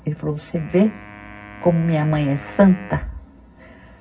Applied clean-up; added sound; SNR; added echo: none; Wind instrument, woodwind instrument; 20 dB; reverberation time 0.4 s.